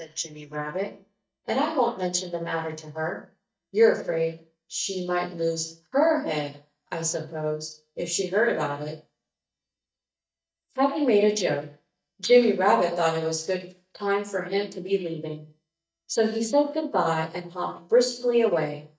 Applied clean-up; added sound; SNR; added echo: neural mask model DeepFilterNet 3.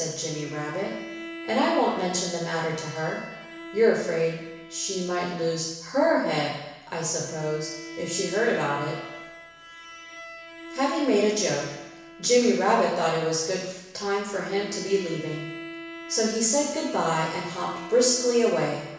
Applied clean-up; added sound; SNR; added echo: none; Bowed string instrument; 15 dB; reverberation time 1.1 s.